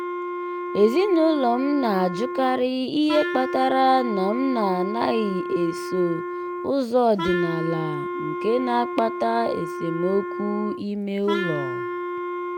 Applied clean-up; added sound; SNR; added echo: none; Wind instrument, woodwind instrument; 6 dB; none.